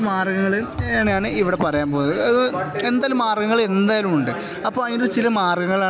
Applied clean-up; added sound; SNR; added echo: none; Liquid; 15 dB; none.